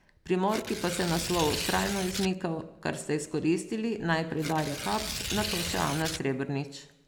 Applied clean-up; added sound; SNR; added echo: none; Tearing; 6 dB; none.